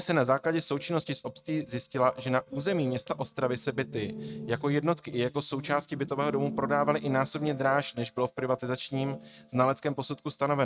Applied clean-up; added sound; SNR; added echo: neural mask model RNNoise.